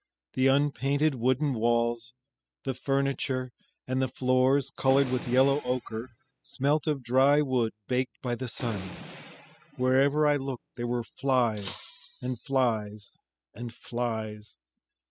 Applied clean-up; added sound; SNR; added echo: classical method spectral subtraction.